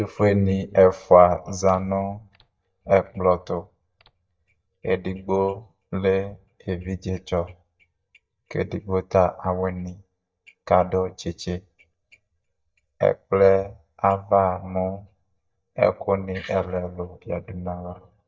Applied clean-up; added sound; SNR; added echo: neural mask model DeepFilterNet 3.